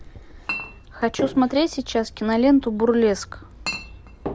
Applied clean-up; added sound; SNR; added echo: none; Chink, clink; 12 dB; none.